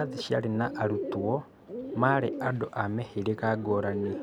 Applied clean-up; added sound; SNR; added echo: none; Bird; 7 dB; none.